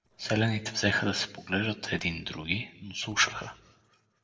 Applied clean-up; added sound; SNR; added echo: neural separator model SepFormer DNS4.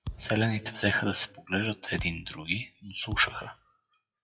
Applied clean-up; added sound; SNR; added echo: classical method WPE with log-MMSE.